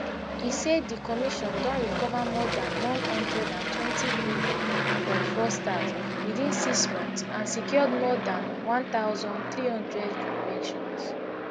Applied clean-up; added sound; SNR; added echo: none; Aircraft; -1 dB; none.